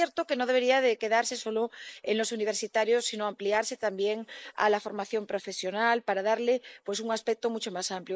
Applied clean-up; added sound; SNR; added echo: neural mask model Resemble Enhance denoiser.